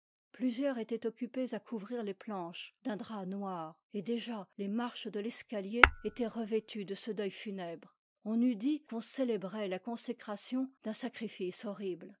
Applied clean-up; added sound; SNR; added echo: none; Tap / Hammer; -4 dB; none.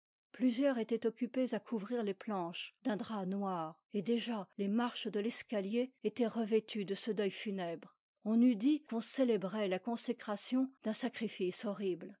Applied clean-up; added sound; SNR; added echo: none; none; none; none.